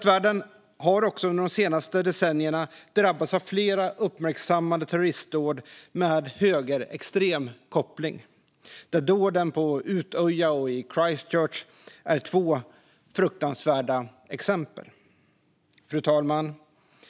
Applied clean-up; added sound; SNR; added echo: none; none; none; none.